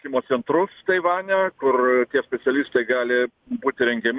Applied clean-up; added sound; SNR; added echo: none; none; none; none.